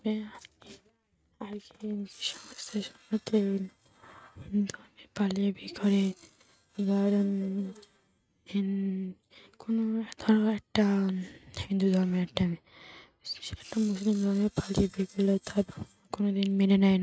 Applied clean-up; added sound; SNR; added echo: neural mask model RNNoise.